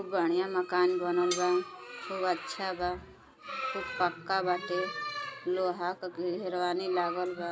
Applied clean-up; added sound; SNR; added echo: none; Cutlery, silverware; 14 dB; none.